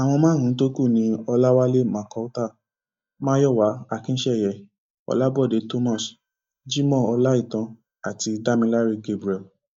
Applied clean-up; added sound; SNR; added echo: neural mask model DeepFilterNet 3.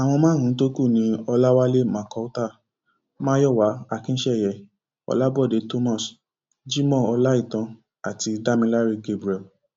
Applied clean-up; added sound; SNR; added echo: none; none; none; none.